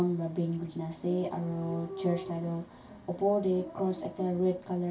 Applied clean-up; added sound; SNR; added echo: none; Dog; 14 dB; reverberation time 0.3 s.